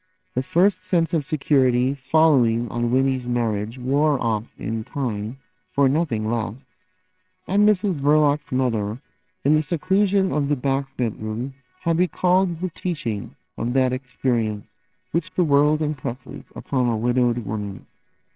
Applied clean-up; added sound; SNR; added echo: neural separator model SepFormer WHAMR!.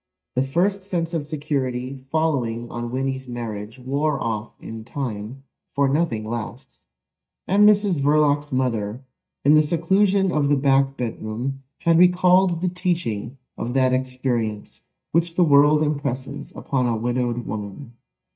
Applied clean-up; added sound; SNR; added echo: neural mask model DeepFilterNet 3.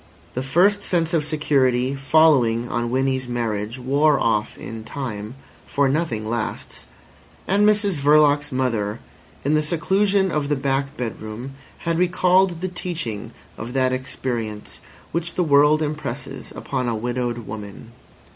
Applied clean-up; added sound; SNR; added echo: none; none; none; none.